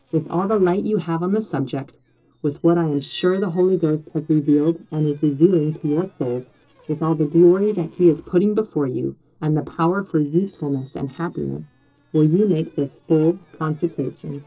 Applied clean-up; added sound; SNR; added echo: neural separator model SepFormer DNS4.